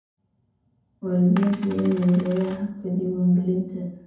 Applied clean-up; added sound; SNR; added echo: none; Coin (dropping); 17 dB; reverberation time 0.9 s.